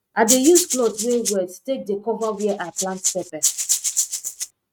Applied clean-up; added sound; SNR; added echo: neural mask model RNNoise.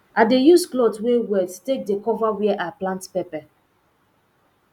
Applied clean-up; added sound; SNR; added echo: none; none; none; none.